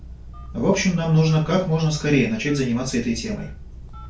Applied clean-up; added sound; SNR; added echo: none; Telephone; 16 dB; reverberation time 0.3 s.